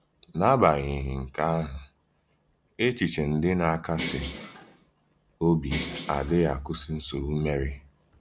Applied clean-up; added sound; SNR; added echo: none; Bell; 7 dB; none.